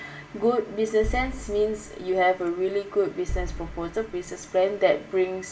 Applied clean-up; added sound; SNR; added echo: none; Boom; 10 dB; reverberation time 0.2 s.